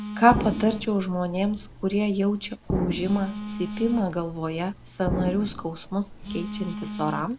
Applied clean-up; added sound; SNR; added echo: none; Explosion + Telephone; 7 dB; none.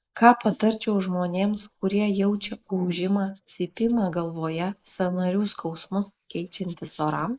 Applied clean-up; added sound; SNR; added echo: neural mask model Resemble Enhance denoiser.